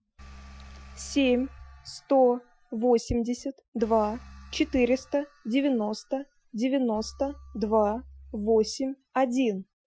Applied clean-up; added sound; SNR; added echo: classical method Wiener filter.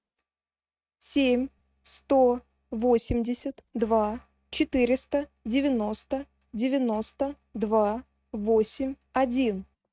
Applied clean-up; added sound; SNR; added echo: neural mask model RNNoise.